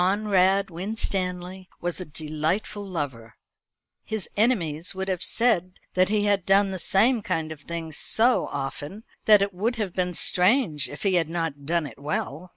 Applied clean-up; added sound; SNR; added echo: neural mask model Resemble Enhance denoiser.